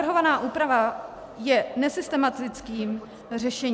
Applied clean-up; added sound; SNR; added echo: none; none; none; none.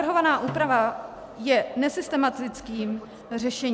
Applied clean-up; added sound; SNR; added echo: none; Snare drum; 18 dB; none.